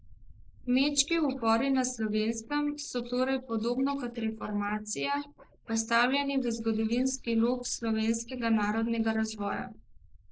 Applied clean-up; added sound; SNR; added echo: neural mask model Resemble Enhance denoiser.